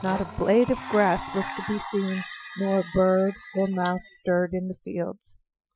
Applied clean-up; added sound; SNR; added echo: classical method Wiener filter.